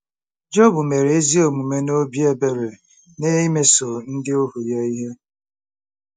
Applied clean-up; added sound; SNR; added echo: none; none; none; none.